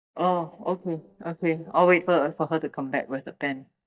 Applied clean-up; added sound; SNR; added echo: neural mask model DeepFilterNet 3.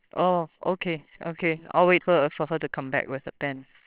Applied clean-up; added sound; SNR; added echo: neural separator model SepFormer WHAMR!.